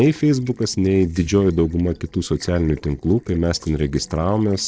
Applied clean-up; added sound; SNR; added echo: neural separator model SepFormer DNS4.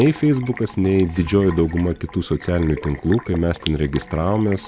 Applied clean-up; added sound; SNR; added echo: none; Sink (filling or washing); 17 dB; none.